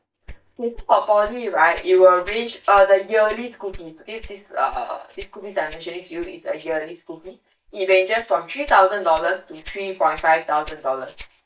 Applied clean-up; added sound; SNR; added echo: neural mask model DeepFilterNet 3.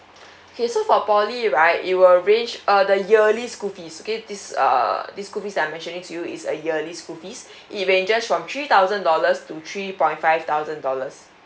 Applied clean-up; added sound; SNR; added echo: none; none; none; none.